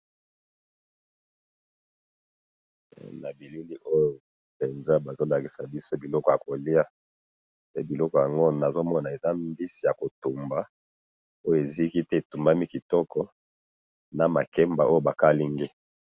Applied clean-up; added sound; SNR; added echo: none; none; none; none.